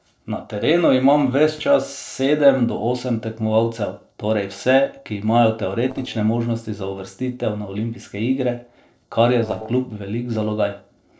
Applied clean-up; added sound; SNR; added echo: neural separator model SepFormer DNS4.